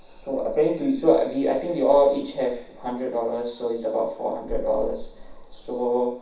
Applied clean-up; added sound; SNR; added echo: none; Dog; 15 dB; reverberation time 0.7 s.